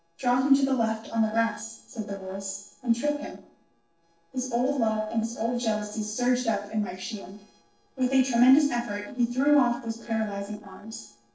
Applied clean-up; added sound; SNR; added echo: neural separator model SepFormer DNS4.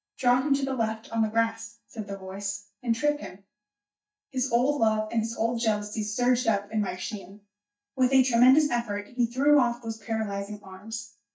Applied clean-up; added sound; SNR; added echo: neural mask model DeepFilterNet 3.